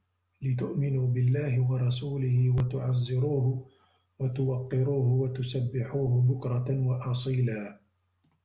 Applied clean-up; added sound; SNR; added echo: none; none; none; none.